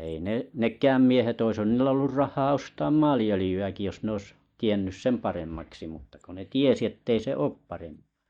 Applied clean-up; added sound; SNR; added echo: neural mask model DeepFilterNet 3.